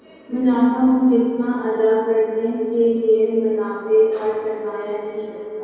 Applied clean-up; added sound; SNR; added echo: none; none; none; reverberation time 2.2 s.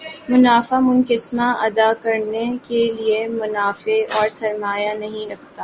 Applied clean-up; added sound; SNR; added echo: none; none; none; none.